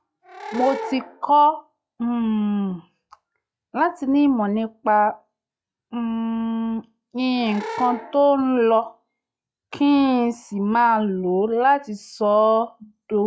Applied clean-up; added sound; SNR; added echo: classical method log-MMSE.